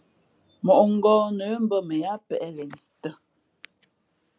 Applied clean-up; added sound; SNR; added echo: none; none; none; none.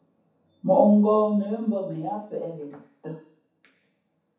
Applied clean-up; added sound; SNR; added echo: none; none; none; reverberation time 0.7 s.